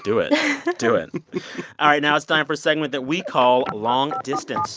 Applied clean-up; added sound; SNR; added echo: none; none; none; none.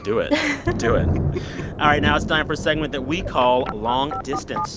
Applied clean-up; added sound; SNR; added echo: none; Thunder; 5 dB; none.